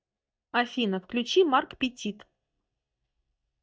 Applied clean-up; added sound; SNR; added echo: neural mask model DeepFilterNet 3.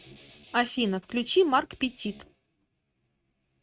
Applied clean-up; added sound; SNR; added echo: neural mask model RNNoise.